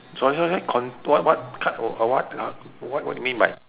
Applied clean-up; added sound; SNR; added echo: none; none; none; none.